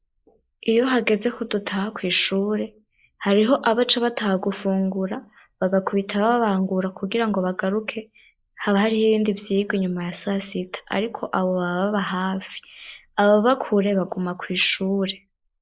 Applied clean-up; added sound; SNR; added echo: neural mask model Resemble Enhance denoiser.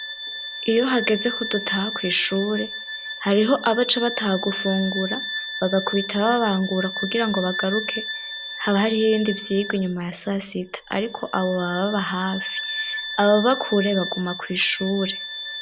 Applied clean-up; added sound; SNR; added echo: none; Bowed string instrument; 7 dB; none.